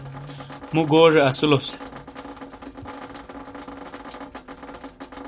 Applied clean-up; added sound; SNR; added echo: none; Drip; 15 dB; none.